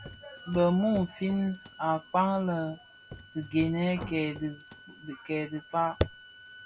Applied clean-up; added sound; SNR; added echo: none; Bowed string instrument + Walk, footsteps; 18 dB; none.